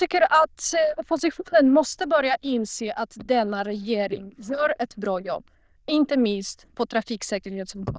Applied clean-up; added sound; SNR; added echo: neural diffusion model UNIVERSE++.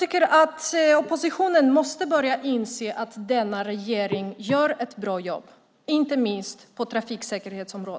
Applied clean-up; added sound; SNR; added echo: none; none; none; none.